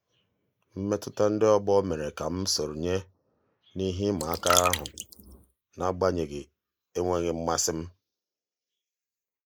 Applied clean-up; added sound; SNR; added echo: neural mask model Resemble Enhance denoiser.